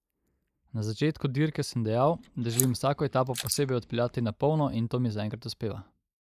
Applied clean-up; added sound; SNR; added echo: neural mask model Resemble Enhance denoiser.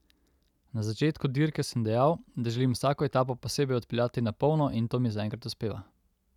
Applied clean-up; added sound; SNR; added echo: none; none; none; none.